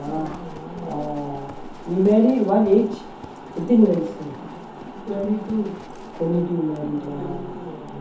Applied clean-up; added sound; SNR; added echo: none; Livestock, farm animals, working animals; 19 dB; reverberation time 0.5 s.